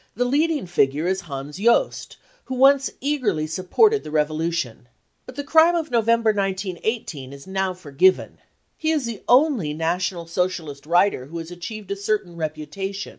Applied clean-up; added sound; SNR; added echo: none; none; none; none.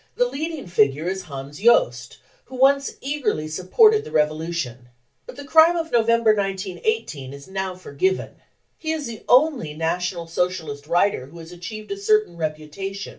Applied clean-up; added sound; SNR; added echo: none; none; none; reverberation time 0.2 s.